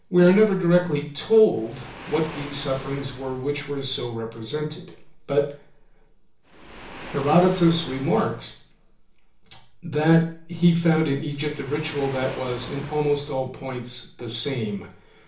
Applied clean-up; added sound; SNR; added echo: none; Waves, surf; 19 dB; reverberation time 0.7 s.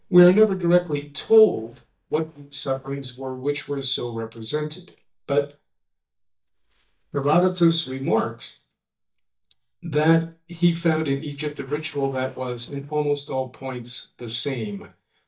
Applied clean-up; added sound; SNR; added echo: neural mask model DeepFilterNet 3.